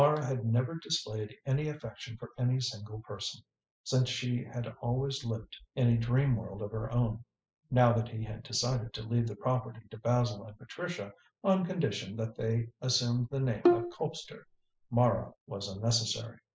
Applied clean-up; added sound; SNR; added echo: classical method spectral subtraction.